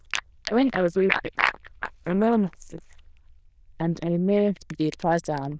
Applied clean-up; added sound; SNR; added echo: neural diffusion model UNIVERSE++.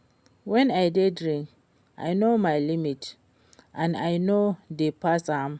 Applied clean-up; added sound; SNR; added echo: none; none; none; none.